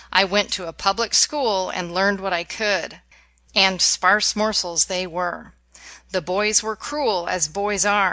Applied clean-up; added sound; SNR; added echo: none; none; none; none.